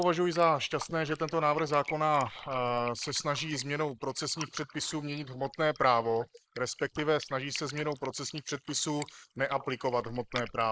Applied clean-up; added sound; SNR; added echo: neural mask model Resemble Enhance denoiser.